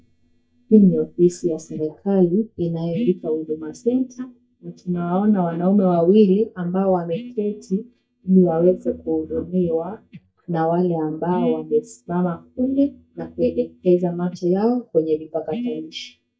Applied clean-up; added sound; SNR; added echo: neural mask model DeepFilterNet 3.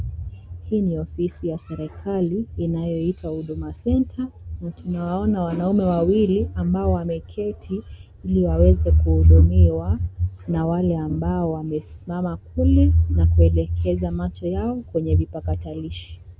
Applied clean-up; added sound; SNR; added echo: none; none; none; none.